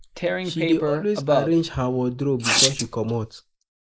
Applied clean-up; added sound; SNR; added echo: neural mask model Resemble Enhance denoiser.